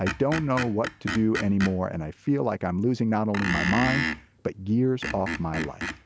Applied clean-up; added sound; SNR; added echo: none; Screech; 7 dB; none.